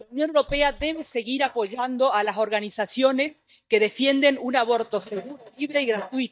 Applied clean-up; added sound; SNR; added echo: neural mask model DeepFilterNet 3.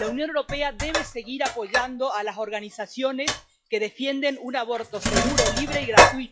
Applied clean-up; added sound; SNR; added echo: classical method log-MMSE.